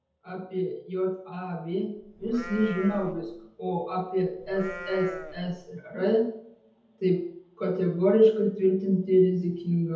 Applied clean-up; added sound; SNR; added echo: none; Livestock, farm animals, working animals; 14 dB; reverberation time 0.7 s.